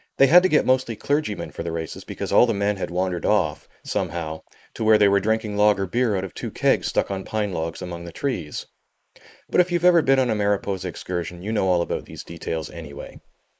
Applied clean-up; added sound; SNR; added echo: neural mask model Resemble Enhance denoiser.